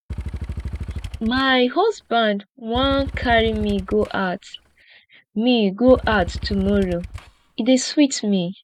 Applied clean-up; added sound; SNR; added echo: none; Motorcycle / Engine; 10 dB; none.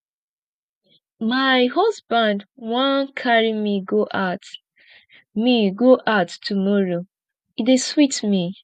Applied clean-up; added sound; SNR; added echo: none; none; none; none.